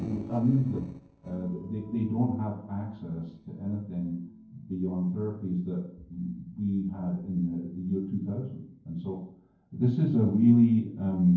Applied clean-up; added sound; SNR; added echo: neural separator model SepFormer DNS4.